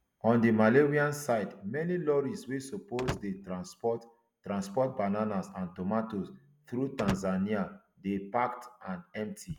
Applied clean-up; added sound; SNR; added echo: none; Slam / Wood; 11 dB; none.